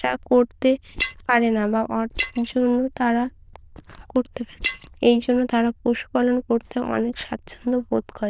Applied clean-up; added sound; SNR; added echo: neural diffusion model UNIVERSE++.